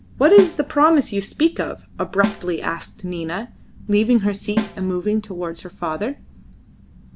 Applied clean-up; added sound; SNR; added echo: none; Snare drum; 9 dB; none.